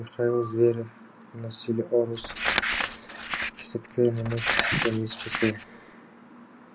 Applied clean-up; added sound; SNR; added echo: none; Crumpling, crinkling; 1 dB; none.